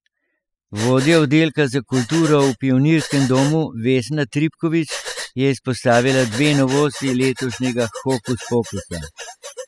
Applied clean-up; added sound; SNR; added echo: classical method spectral subtraction.